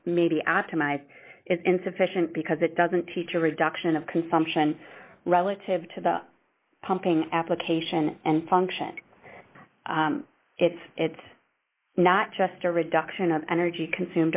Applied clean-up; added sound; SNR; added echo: neural mask model Resemble Enhance denoiser.